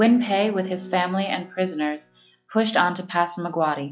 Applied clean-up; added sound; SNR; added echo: classical method log-MMSE.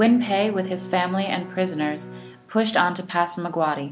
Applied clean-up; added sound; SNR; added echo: none; Bowed string instrument; 17 dB; none.